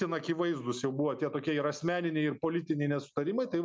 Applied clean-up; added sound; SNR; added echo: none; none; none; none.